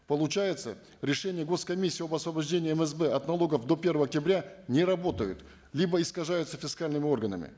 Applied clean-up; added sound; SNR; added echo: none; none; none; none.